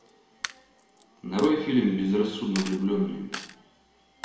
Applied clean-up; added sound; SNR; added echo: none; Coin (dropping); 16 dB; reverberation time 1.0 s.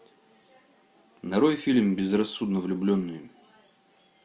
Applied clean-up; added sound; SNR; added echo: none; none; none; none.